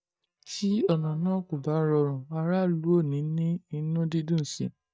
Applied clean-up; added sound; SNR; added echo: neural mask model DeepFilterNet 3.